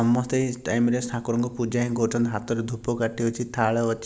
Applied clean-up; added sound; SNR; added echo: none; none; none; none.